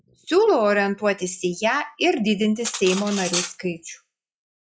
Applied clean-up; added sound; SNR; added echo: classical method log-MMSE.